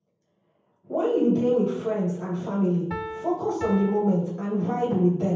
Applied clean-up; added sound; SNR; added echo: none; Piano; 9 dB; reverberation time 0.9 s.